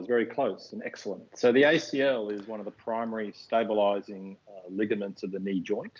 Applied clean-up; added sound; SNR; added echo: none; none; none; none.